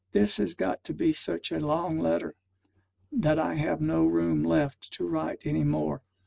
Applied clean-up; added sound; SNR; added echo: none; none; none; none.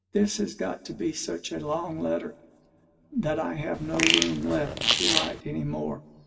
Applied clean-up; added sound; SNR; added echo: none; Fart; -3 dB; reverberation time 1.5 s.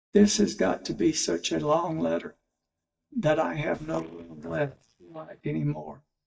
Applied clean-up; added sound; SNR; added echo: neural mask model DeepFilterNet 3.